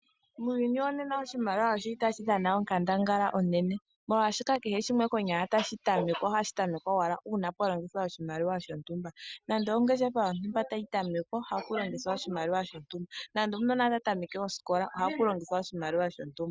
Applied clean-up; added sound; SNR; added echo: none; none; none; none.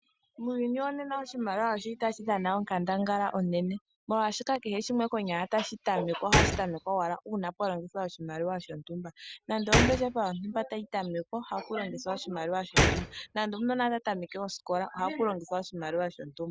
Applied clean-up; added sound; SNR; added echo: none; Gunshot, gunfire; 0 dB; none.